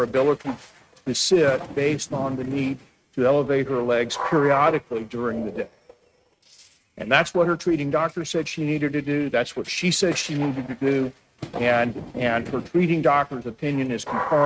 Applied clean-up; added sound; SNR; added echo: neural mask model RNNoise.